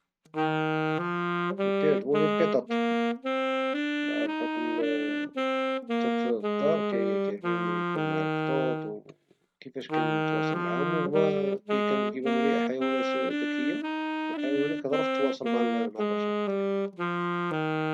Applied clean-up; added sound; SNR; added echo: neural mask model RNNoise.